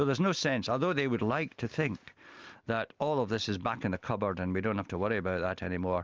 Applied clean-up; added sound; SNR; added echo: none; none; none; none.